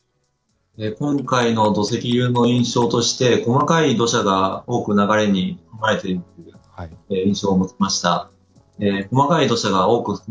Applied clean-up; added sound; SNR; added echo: neural separator model SepFormer DNS4.